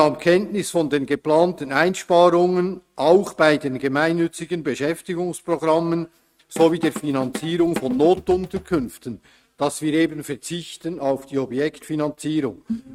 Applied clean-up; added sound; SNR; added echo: neural mask model RNNoise.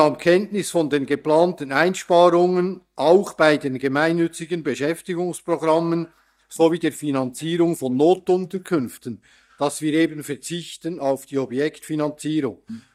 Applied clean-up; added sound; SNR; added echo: neural mask model DeepFilterNet 3.